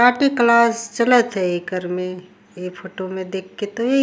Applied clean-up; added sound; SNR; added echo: none; none; none; none.